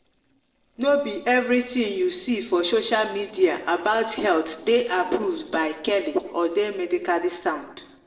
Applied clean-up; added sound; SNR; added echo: neural separator model SepFormer DNS4.